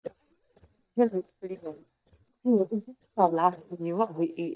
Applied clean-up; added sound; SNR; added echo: neural mask model DeepFilterNet 3.